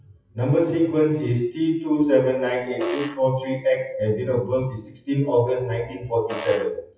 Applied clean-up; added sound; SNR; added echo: classical method WPE with log-MMSE.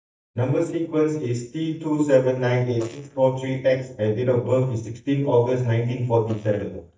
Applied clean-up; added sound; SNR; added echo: neural mask model DeepFilterNet 3.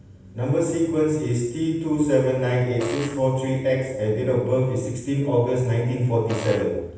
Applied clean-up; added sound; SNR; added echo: none; Fart; 11 dB; reverberation time 0.7 s.